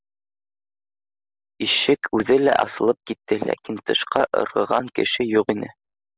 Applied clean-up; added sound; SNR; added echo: none; none; none; none.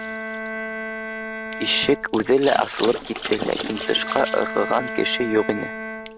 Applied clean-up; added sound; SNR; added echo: none; Water / Splash, splatter + Bowed string instrument; 7 dB; none.